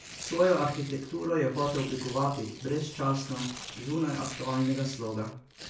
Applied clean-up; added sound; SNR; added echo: none; Tearing; 14 dB; reverberation time 0.3 s.